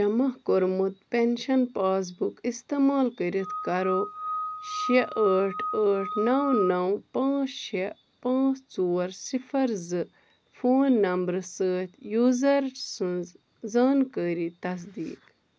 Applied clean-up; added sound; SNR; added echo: none; Screech / Glass; 7 dB; none.